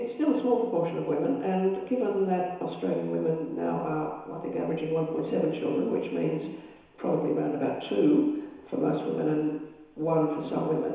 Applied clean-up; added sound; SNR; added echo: none; none; none; reverberation time 1.0 s.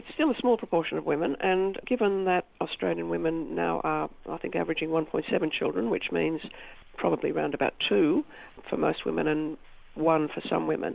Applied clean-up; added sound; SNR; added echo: none; none; none; none.